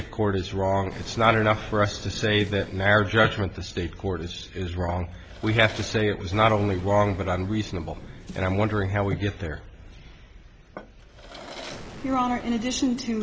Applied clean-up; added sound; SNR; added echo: none; Explosion + Drawer open or close; 16 dB; none.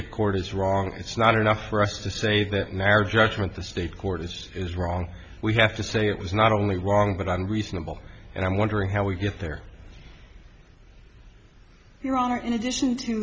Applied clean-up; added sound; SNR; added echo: none; none; none; none.